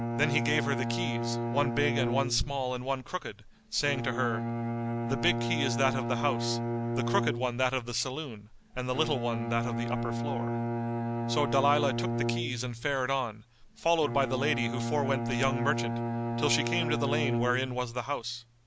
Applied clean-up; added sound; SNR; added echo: none; Bowed string instrument; 1 dB; none.